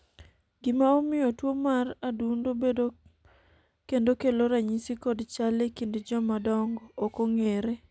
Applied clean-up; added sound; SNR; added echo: none; none; none; none.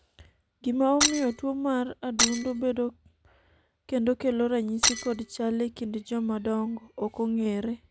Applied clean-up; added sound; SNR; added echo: none; Shatter; 1 dB; none.